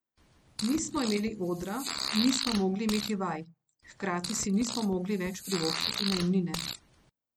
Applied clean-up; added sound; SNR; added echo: none; Fart; 6 dB; none.